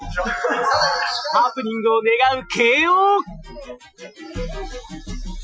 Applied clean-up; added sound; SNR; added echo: classical method Wiener filter.